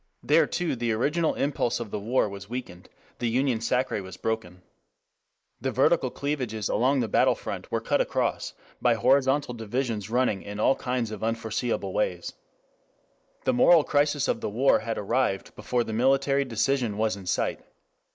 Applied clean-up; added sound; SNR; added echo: neural mask model Resemble Enhance denoiser.